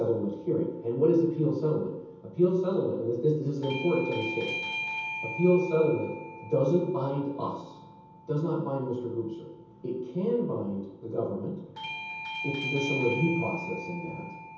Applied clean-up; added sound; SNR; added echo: none; Bell / Doorbell; 11 dB; reverberation time 0.9 s.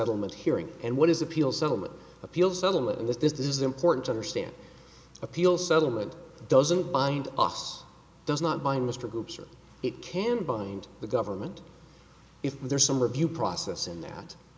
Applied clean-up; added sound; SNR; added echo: none; none; none; none.